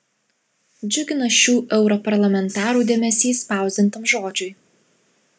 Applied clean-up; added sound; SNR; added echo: none; none; none; none.